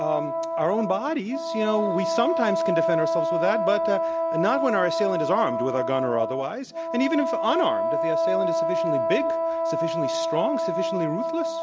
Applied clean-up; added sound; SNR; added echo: none; Wind instrument, woodwind instrument; -1 dB; none.